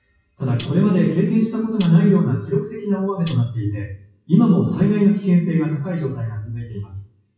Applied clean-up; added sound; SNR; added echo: classical method WPE with log-MMSE.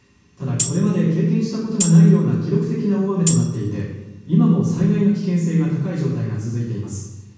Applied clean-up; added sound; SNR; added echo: none; Tambourine; 10 dB; reverberation time 1.2 s.